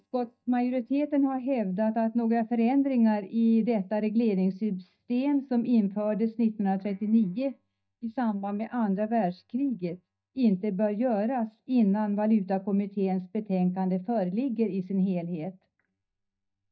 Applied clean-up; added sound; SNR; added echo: neural mask model DeepFilterNet 3.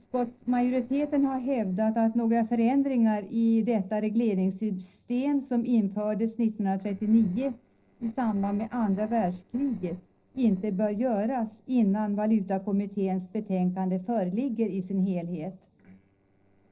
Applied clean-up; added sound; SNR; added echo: neural separator model SepFormer DNS4.